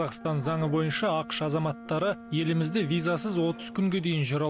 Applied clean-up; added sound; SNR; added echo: none; Bowed string instrument; 16 dB; none.